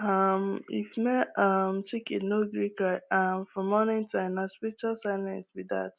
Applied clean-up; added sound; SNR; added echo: none; none; none; none.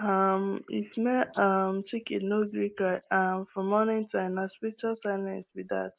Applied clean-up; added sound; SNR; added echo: neural mask model Resemble Enhance denoiser.